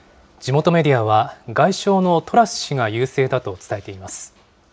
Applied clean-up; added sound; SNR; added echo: none; none; none; none.